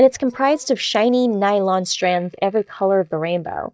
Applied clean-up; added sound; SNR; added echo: neural mask model DeepFilterNet 3.